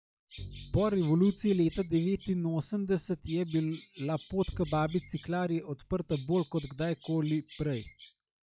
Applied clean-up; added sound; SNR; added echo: classical method log-MMSE.